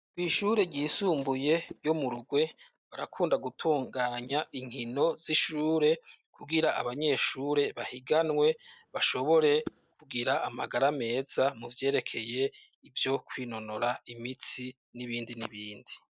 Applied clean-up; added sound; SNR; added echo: neural mask model DeepFilterNet 3.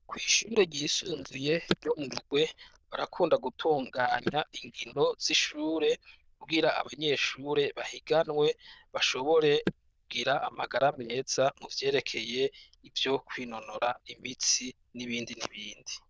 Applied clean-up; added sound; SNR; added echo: neural diffusion model UNIVERSE++.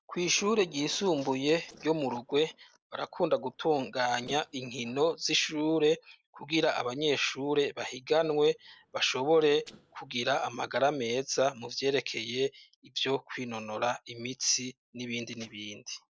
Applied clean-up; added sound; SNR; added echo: neural separator model SepFormer DNS4.